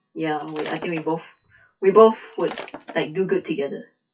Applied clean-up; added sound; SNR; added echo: classical method WPE with log-MMSE.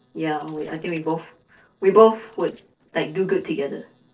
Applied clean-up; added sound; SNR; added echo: neural separator model SepFormer DNS4.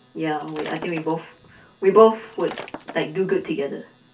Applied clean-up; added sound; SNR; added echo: none; Shatter; 18 dB; reverberation time 0.3 s.